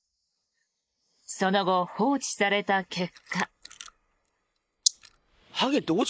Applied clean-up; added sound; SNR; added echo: neural mask model Resemble Enhance denoiser.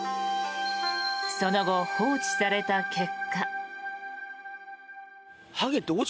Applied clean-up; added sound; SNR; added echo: none; none; none; none.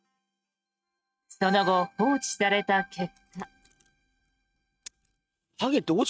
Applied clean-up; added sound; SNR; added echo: neural mask model RNNoise.